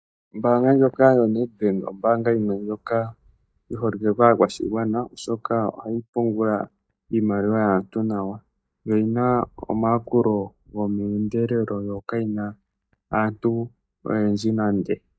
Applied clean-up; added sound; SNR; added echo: neural mask model DeepFilterNet 3.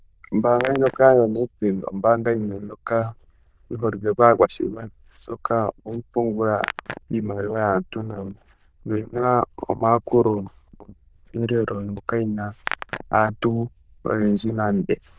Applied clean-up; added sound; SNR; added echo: neural diffusion model UNIVERSE++.